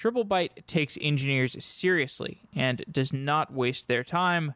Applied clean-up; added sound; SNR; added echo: none; none; none; none.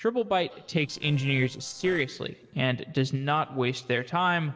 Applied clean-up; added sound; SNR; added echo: neural separator model SepFormer DNS4.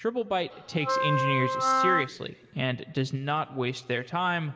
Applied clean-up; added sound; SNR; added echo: none; Wind instrument, woodwind instrument; -2 dB; reverberation time 1.2 s.